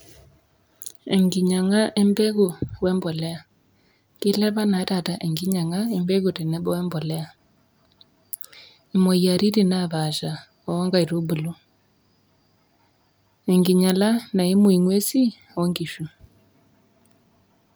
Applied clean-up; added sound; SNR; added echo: none; none; none; none.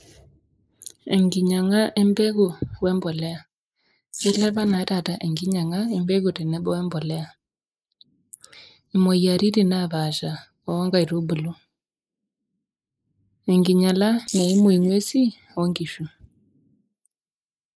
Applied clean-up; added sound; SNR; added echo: neural mask model Resemble Enhance denoiser.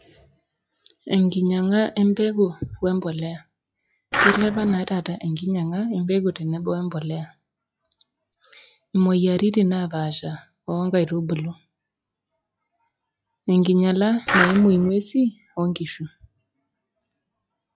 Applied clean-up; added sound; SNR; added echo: classical method log-MMSE.